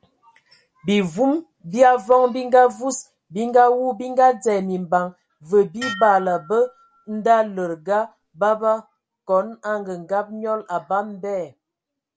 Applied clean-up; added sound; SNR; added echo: none; Dishes, pots, and pans; 16 dB; none.